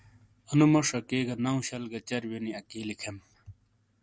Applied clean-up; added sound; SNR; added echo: none; none; none; none.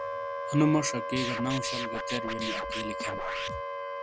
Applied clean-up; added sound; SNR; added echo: none; Scratching (performance technique) + Wind instrument, woodwind instrument; 2 dB; none.